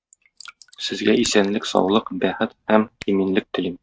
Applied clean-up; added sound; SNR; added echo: neural mask model RNNoise.